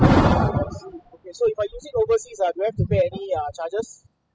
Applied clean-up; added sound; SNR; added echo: classical method spectral subtraction.